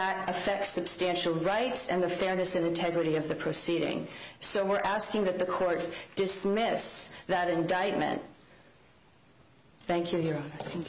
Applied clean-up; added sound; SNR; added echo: none; none; none; none.